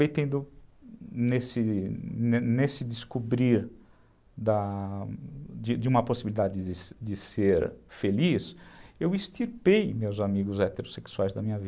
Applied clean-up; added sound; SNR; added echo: none; none; none; none.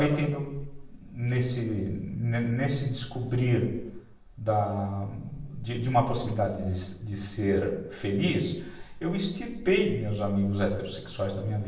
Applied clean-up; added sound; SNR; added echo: none; none; none; reverberation time 0.7 s.